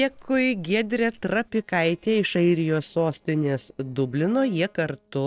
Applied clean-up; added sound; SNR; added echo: neural separator model SepFormer DNS4.